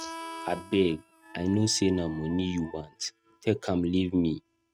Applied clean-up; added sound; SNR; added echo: neural mask model RNNoise.